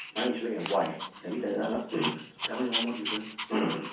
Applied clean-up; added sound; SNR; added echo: none; Dog; 6 dB; reverberation time 0.6 s.